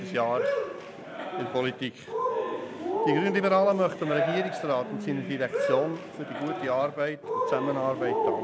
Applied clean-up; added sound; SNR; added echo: none; Cheering; 2 dB; none.